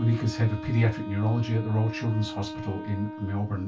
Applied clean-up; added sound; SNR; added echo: none; Wind instrument, woodwind instrument; 11 dB; reverberation time 0.2 s.